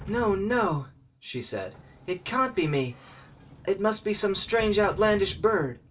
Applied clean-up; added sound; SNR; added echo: none; Sliding door; 17 dB; reverberation time 0.2 s.